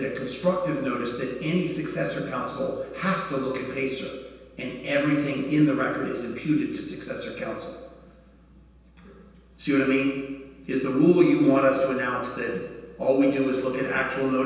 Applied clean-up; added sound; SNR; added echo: none; none; none; reverberation time 1.2 s.